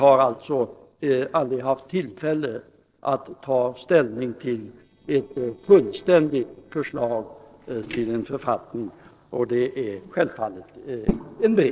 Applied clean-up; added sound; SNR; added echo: neural separator model SepFormer DNS4.